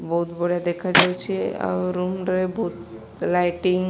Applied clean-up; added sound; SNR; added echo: none; Clapping; 0 dB; none.